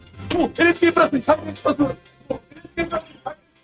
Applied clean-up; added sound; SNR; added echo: neural mask model RNNoise.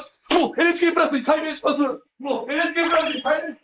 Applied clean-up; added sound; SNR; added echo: neural mask model Resemble Enhance denoiser.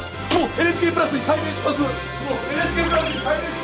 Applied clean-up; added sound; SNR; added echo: none; Hi-hat; 13 dB; none.